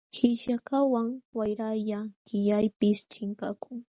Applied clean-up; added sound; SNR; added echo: none; none; none; none.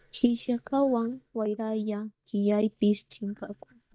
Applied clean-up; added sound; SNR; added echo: neural mask model DeepFilterNet 3.